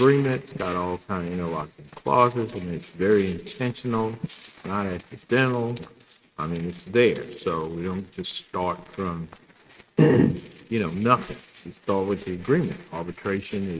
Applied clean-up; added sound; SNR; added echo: neural mask model RNNoise.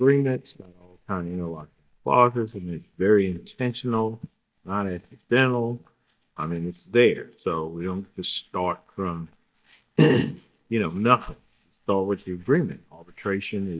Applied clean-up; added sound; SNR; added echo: neural mask model DeepFilterNet 3.